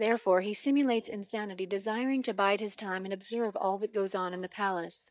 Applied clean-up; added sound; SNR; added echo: neural mask model DeepFilterNet 3.